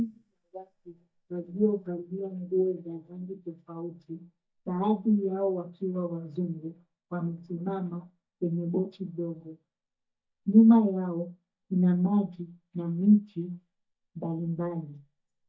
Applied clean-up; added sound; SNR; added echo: neural mask model DeepFilterNet 3.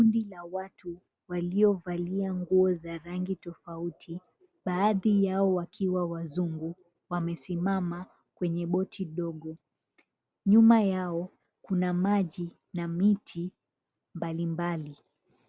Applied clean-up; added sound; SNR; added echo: none; none; none; none.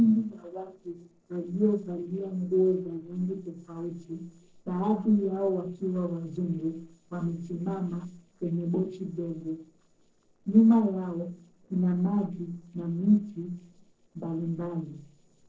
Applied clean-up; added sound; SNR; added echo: neural separator model SepFormer DNS4.